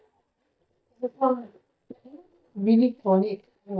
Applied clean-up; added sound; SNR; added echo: neural mask model DeepFilterNet 3.